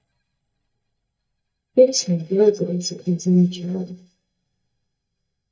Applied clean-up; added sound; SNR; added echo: neural mask model DeepFilterNet 3.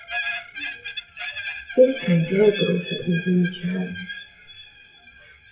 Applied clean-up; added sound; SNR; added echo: classical method WPE with log-MMSE.